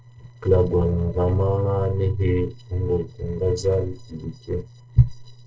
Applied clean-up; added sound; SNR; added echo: neural separator model SepFormer DNS4.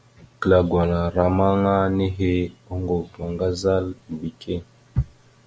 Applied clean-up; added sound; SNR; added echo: none; none; none; none.